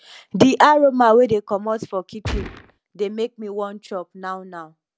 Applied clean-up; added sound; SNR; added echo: none; Gunshot, gunfire; 8 dB; none.